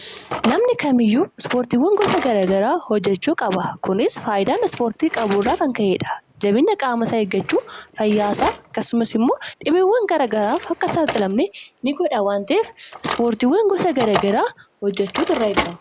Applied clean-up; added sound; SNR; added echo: none; Drawer open or close; 13 dB; none.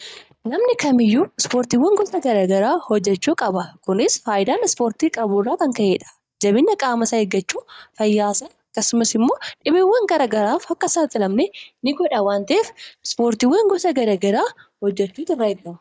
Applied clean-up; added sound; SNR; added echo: neural mask model DeepFilterNet 3.